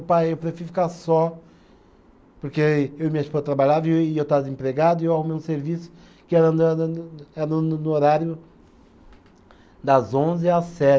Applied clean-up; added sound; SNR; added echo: none; none; none; none.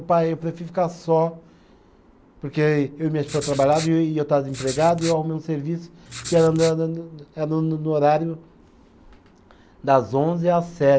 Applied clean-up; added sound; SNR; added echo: none; Writing; 13 dB; none.